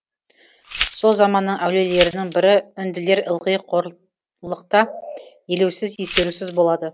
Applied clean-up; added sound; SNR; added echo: none; Glass; 9 dB; none.